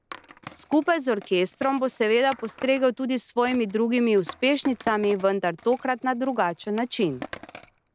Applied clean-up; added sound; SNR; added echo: none; Skateboard; 19 dB; none.